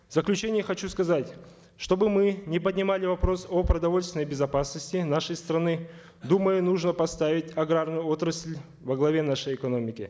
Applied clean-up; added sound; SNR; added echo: none; none; none; none.